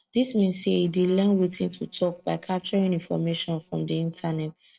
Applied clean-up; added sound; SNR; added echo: neural separator model SepFormer DNS4.